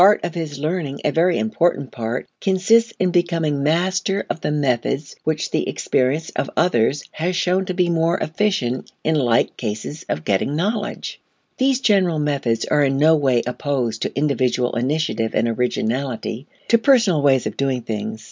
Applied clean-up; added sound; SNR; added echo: none; none; none; none.